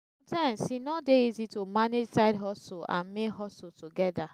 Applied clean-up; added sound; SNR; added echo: none; none; none; none.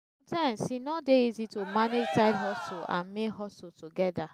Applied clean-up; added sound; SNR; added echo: none; Cheering; 8 dB; none.